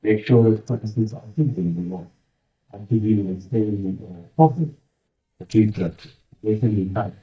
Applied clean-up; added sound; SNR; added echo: neural mask model DeepFilterNet 3.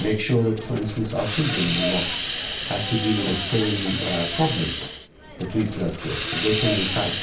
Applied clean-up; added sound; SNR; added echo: none; Hiss; -1 dB; reverberation time 0.4 s.